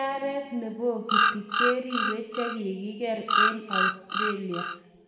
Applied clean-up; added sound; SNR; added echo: none; Bird vocalization, bird call, bird song; -4 dB; reverberation time 1.4 s.